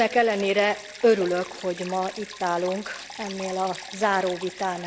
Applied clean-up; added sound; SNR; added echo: none; Stream; 15 dB; none.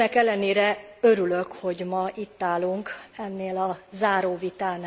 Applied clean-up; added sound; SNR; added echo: none; none; none; none.